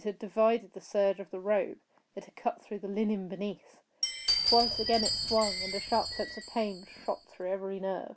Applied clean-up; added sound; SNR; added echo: none; Glass; 1 dB; none.